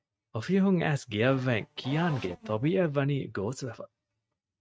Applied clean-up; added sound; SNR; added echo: neural mask model RNNoise.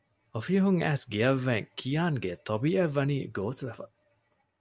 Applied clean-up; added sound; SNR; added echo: none; none; none; none.